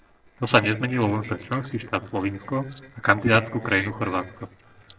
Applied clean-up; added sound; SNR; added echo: neural separator model SepFormer DNS4.